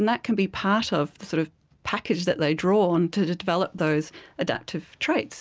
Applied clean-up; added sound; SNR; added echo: none; none; none; none.